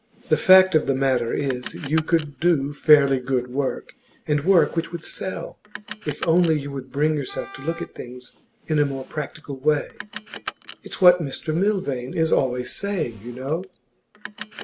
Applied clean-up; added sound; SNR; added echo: none; Wind instrument, woodwind instrument + Car; 19 dB; none.